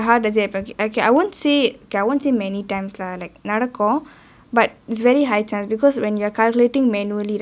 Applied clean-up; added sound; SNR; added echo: none; none; none; none.